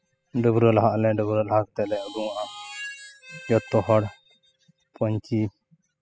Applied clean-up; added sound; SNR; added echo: classical method spectral subtraction.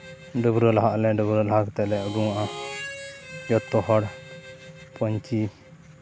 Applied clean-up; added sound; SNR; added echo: none; Harmonica; 16 dB; none.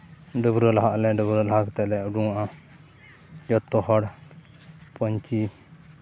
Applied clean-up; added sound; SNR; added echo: none; none; none; none.